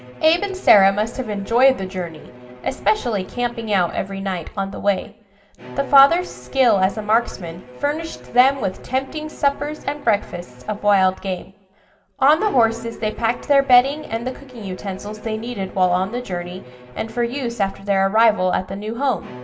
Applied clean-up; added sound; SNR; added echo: none; Bowed string instrument; 18 dB; reverberation time 0.7 s.